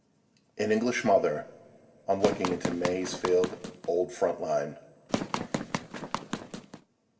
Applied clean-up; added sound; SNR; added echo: none; Run; 4 dB; reverberation time 1.5 s.